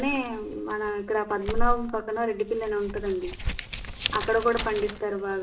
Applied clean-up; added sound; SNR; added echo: none; Crumpling, crinkling; 3 dB; reverberation time 1.1 s.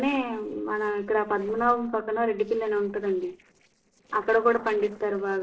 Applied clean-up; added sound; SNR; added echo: neural separator model SepFormer DNS4.